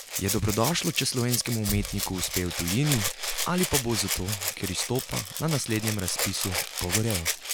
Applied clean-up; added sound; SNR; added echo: none; Rattle (instrument); 3 dB; none.